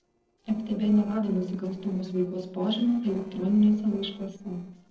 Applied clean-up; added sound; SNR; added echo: neural separator model SepFormer DNS4.